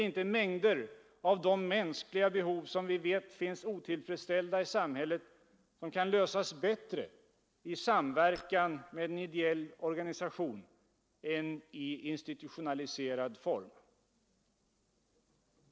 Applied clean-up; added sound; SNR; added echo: neural separator model SepFormer DNS4.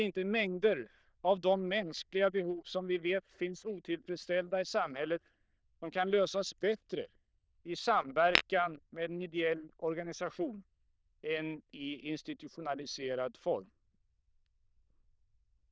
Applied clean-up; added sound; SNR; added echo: neural diffusion model UNIVERSE++.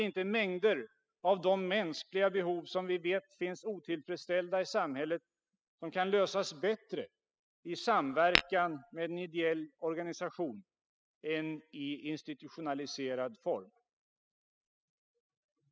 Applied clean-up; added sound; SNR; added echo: classical method spectral subtraction.